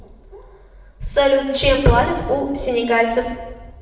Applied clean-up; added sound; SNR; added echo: none; none; none; reverberation time 1.0 s.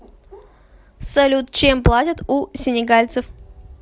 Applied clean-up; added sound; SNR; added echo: none; none; none; none.